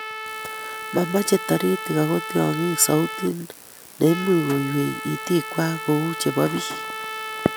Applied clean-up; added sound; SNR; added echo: none; Trumpet; 9 dB; none.